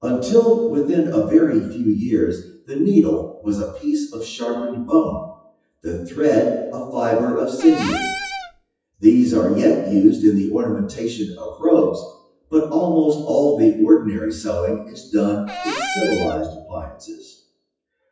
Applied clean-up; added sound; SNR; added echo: classical method WPE with log-MMSE.